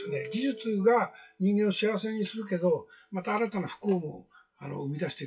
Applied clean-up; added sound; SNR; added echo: classical method WPE with log-MMSE.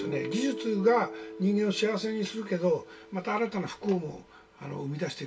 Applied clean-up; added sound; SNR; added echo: none; Guitar; 12 dB; reverberation time 0.1 s.